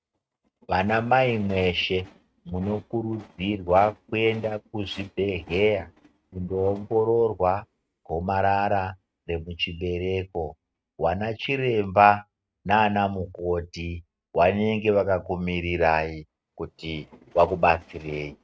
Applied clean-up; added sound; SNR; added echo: neural mask model RNNoise.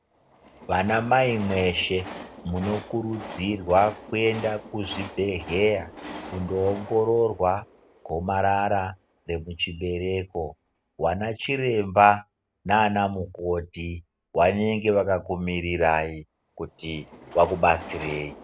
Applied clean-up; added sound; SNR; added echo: none; Train; 18 dB; none.